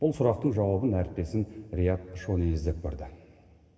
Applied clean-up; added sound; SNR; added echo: none; none; none; reverberation time 1.6 s.